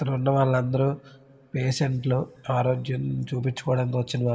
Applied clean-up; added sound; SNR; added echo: none; none; none; reverberation time 0.8 s.